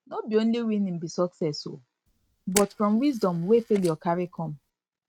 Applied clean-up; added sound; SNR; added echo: neural mask model RNNoise.